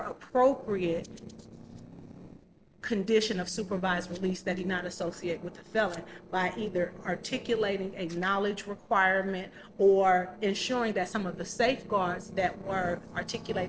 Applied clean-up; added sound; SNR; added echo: neural separator model SepFormer DNS4.